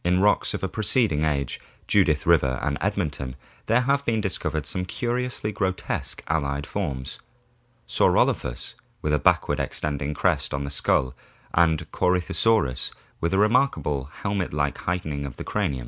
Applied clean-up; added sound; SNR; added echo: none; none; none; none.